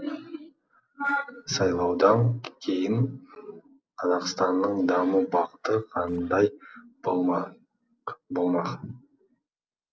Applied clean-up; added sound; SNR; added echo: neural separator model SepFormer DNS4.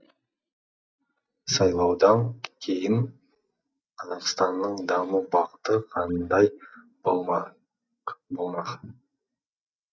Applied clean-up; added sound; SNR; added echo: neural mask model DeepFilterNet 3.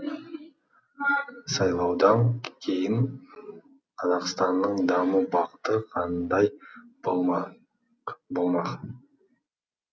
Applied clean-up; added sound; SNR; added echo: none; none; none; none.